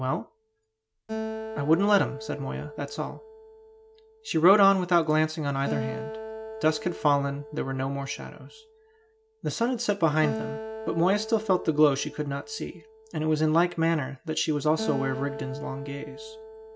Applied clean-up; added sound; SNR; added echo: none; Acoustic guitar; 11 dB; none.